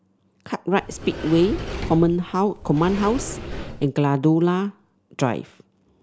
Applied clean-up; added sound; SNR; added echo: none; Sliding door; 9 dB; none.